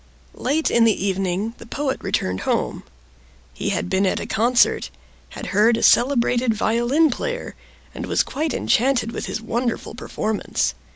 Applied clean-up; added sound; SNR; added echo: none; none; none; none.